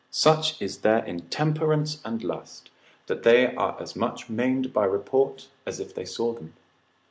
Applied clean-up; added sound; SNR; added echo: none; none; none; none.